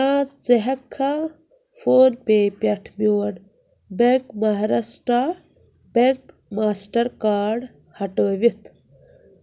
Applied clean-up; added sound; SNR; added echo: none; none; none; none.